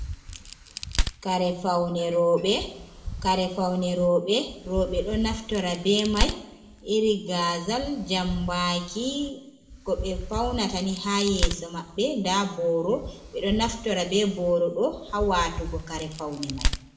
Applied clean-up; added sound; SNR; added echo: none; Crack; 7 dB; reverberation time 0.8 s.